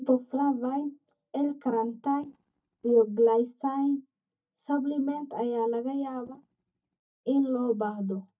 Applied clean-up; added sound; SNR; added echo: neural mask model DeepFilterNet 3.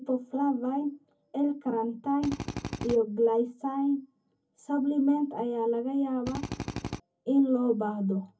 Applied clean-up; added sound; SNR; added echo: none; Drill; 6 dB; reverberation time 0.3 s.